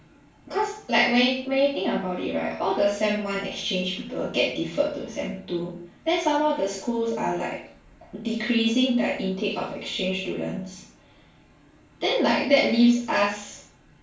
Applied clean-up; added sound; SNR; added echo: none; none; none; reverberation time 0.3 s.